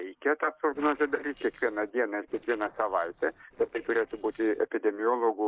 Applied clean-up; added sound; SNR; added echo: neural separator model SepFormer DNS4.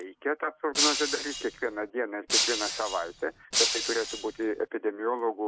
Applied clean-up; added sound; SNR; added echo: none; Shatter; -1 dB; none.